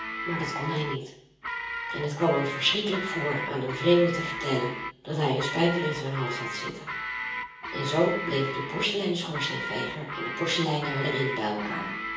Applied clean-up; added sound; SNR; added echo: none; Guitar; 6 dB; reverberation time 0.7 s.